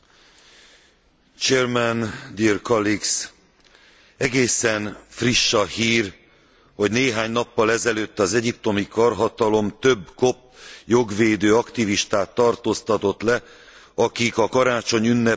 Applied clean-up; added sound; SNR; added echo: none; none; none; none.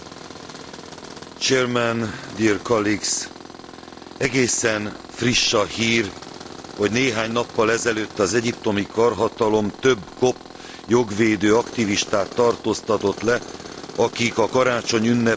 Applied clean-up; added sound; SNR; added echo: none; Tools; 16 dB; none.